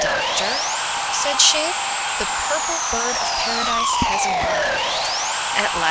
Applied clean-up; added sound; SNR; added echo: none; Sawing; -4 dB; none.